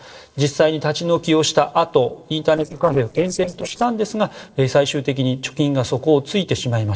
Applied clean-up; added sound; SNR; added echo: neural separator model SepFormer DNS4.